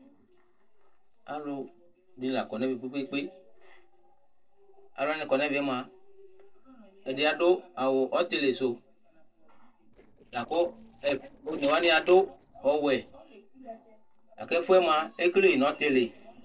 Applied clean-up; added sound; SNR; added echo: neural separator model SepFormer DNS4.